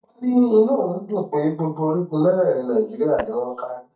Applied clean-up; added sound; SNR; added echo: neural mask model DeepFilterNet 3.